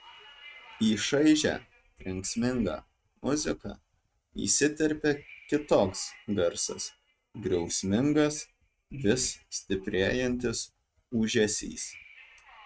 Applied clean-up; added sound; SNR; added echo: neural mask model RNNoise.